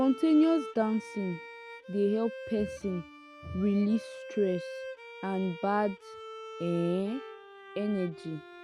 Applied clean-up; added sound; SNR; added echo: none; Bowed string instrument; 13 dB; none.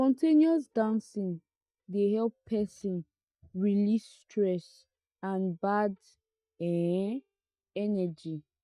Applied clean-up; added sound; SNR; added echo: neural mask model DeepFilterNet 3.